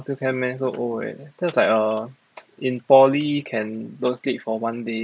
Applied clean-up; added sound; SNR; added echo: none; none; none; none.